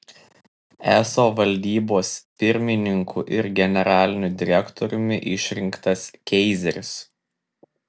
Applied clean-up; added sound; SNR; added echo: none; none; none; none.